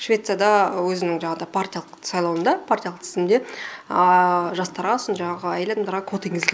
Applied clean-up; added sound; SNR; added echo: none; none; none; none.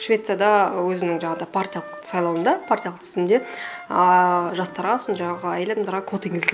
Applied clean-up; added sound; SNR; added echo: none; Wind instrument, woodwind instrument; 18 dB; none.